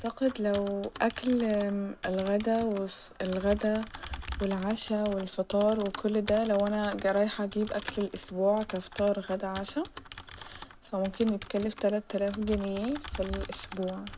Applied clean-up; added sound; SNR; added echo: none; Typing; 14 dB; none.